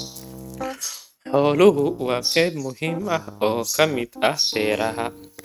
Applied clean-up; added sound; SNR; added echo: neural mask model RNNoise.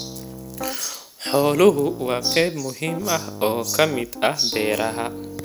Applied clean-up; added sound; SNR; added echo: none; Piano; 12 dB; none.